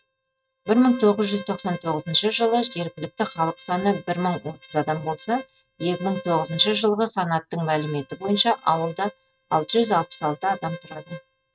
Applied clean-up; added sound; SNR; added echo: neural mask model RNNoise.